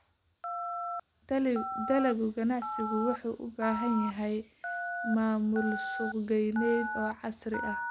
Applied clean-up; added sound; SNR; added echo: none; Telephone; 6 dB; none.